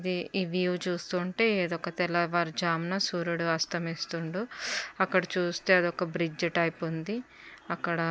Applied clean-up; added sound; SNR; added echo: none; none; none; none.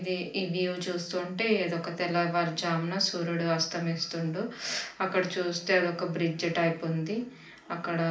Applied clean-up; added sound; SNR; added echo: none; none; none; reverberation time 0.4 s.